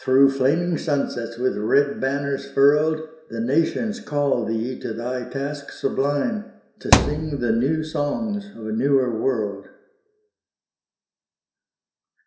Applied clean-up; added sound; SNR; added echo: none; Thump, thud; 0 dB; reverberation time 0.7 s.